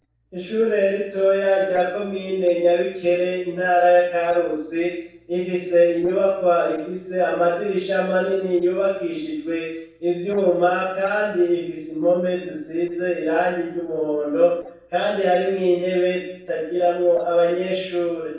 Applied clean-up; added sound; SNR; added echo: neural separator model SepFormer DNS4.